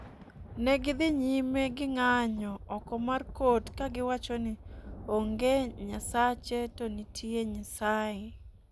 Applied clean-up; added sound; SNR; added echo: none; Thunder; 14 dB; none.